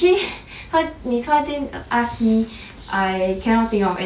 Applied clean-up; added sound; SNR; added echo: none; none; none; none.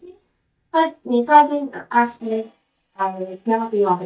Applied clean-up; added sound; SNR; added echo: neural mask model DeepFilterNet 3.